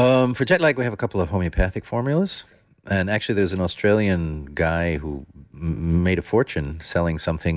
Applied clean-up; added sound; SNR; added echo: none; none; none; none.